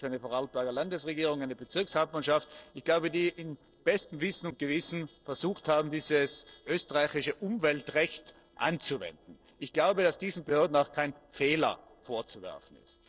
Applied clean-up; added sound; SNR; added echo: neural separator model SepFormer DNS4.